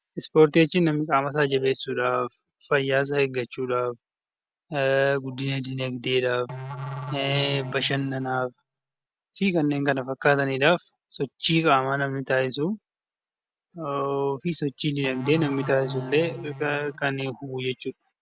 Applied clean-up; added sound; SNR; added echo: none; Musical instrument; 11 dB; none.